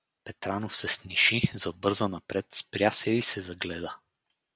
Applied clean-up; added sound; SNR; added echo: none; none; none; none.